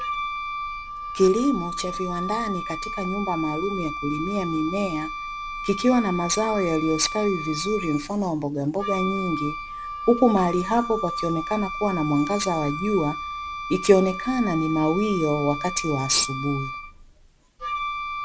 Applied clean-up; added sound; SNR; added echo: none; Wind instrument, woodwind instrument; 7 dB; none.